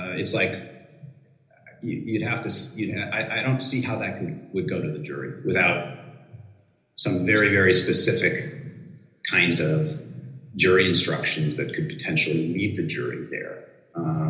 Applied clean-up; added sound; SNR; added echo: none; none; none; reverberation time 1.0 s.